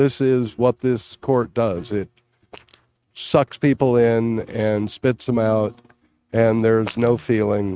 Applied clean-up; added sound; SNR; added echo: neural mask model RNNoise.